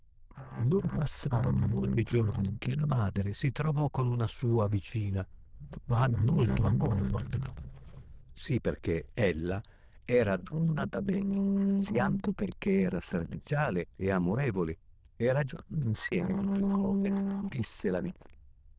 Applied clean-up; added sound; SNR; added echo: neural diffusion model UNIVERSE++.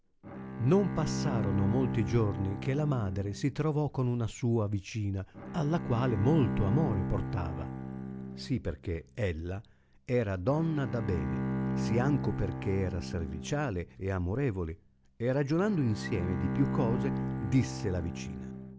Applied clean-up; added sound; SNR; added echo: none; Bowed string instrument; 5 dB; none.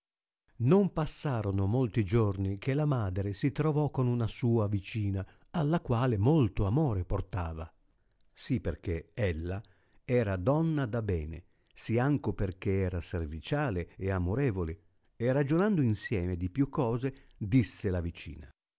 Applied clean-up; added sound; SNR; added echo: none; none; none; none.